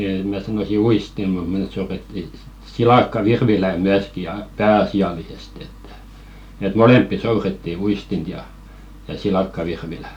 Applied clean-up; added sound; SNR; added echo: none; none; none; none.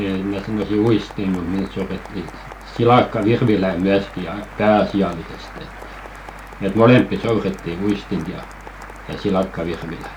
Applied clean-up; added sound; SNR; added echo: none; Applause; 18 dB; none.